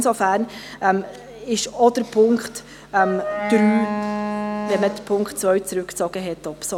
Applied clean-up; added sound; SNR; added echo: none; Wind instrument, woodwind instrument; 5 dB; none.